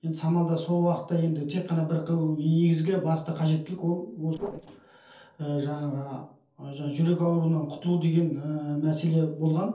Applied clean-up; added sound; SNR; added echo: neural separator model SepFormer DNS4.